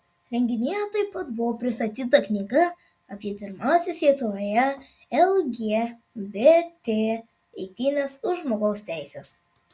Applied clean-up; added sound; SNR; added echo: none; none; none; none.